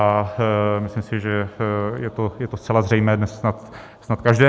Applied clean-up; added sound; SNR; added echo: none; none; none; none.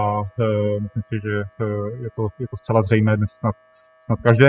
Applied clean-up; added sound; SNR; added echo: classical method spectral subtraction.